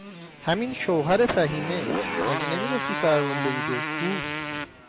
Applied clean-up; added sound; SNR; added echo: none; Motorcycle; 3 dB; none.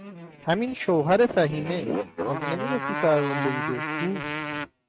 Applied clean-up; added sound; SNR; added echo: neural mask model RNNoise.